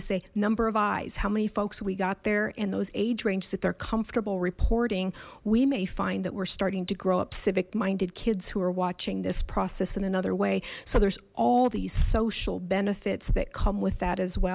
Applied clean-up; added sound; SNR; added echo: none; none; none; none.